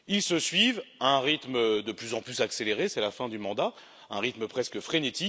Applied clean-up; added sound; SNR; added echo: none; none; none; none.